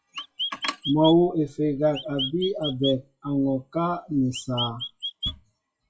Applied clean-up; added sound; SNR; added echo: classical method WPE with log-MMSE.